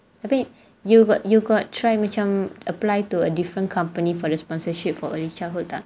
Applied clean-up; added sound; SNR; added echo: none; none; none; none.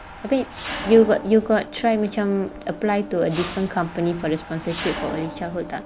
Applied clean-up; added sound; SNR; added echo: none; Mechanisms; 13 dB; none.